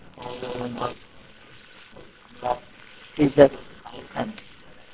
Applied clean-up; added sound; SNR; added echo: neural separator model SepFormer WHAMR!.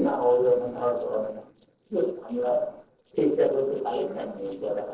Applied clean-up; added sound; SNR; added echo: neural separator model SepFormer DNS4.